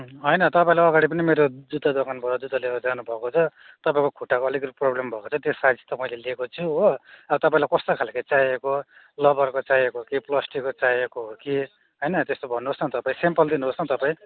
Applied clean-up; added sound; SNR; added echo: none; none; none; none.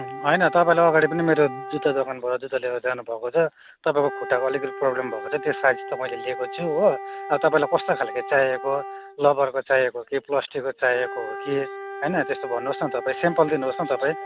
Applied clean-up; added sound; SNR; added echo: none; Wind instrument, woodwind instrument; 12 dB; none.